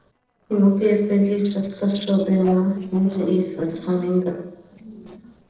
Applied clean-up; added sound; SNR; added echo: neural separator model SepFormer DNS4.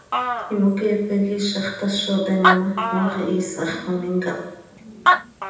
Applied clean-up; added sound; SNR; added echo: none; Animal; 2 dB; reverberation time 0.9 s.